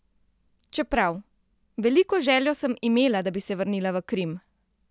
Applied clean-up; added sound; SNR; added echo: none; none; none; none.